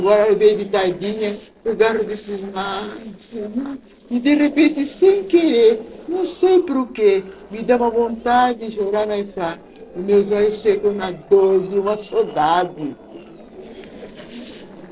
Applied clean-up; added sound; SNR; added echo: neural separator model SepFormer DNS4.